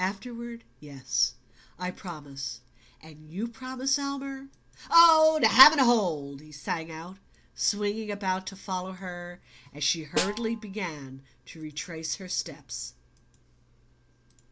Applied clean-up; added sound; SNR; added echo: none; Snare drum; 7 dB; none.